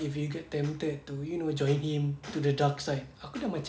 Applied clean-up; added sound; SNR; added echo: none; none; none; none.